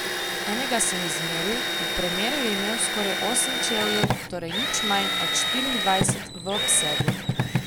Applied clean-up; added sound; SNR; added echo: none; Drill; -2 dB; none.